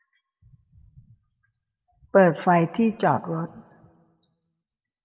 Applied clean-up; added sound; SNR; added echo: none; none; none; reverberation time 0.8 s.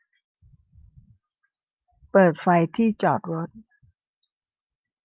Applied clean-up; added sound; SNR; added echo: none; none; none; none.